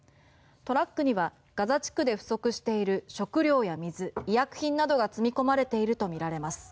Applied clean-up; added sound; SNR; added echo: none; none; none; none.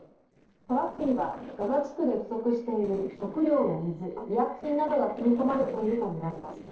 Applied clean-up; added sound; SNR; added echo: neural separator model SepFormer DNS4.